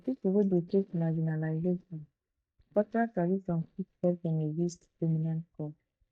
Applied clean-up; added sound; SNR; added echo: neural mask model DeepFilterNet 3.